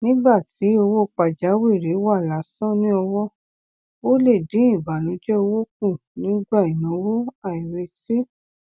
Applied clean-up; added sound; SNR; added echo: none; none; none; none.